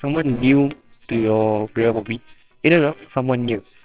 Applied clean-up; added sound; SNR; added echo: neural separator model SepFormer WHAMR!.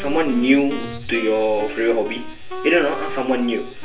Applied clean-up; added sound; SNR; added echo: none; Wind instrument, woodwind instrument; 14 dB; reverberation time 0.3 s.